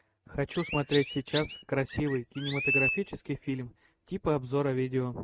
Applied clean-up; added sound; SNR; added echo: neural mask model RNNoise.